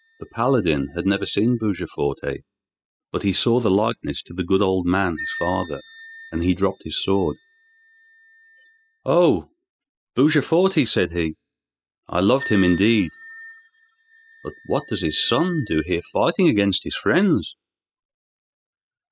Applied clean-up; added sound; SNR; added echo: classical method spectral subtraction.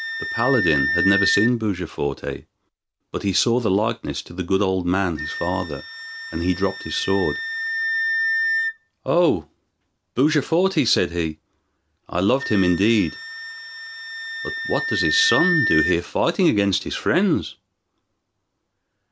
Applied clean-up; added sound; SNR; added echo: none; Wind instrument, woodwind instrument; 6 dB; none.